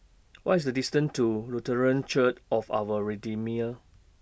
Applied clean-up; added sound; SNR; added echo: none; none; none; none.